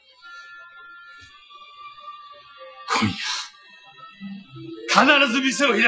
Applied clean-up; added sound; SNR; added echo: classical method Wiener filter.